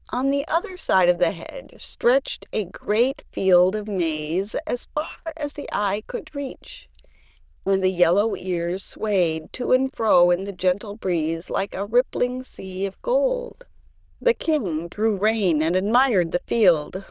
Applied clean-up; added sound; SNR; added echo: neural diffusion model UNIVERSE++.